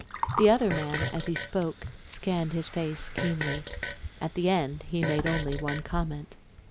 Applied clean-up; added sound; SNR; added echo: none; Gurgling + Fart; 7 dB; none.